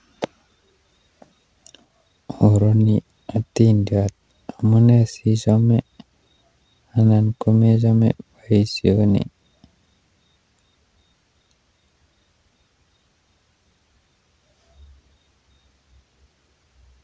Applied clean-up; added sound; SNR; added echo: none; none; none; none.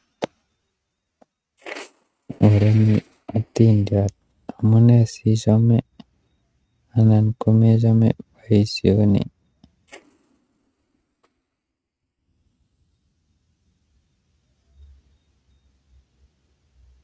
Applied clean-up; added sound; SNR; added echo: neural mask model RNNoise.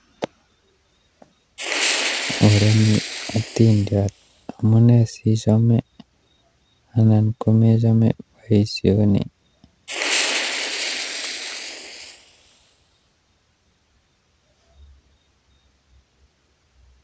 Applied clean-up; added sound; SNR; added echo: none; Fire; 6 dB; none.